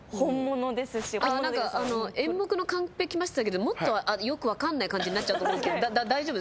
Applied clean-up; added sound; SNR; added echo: none; Whoosh, swoosh, swish; 16 dB; none.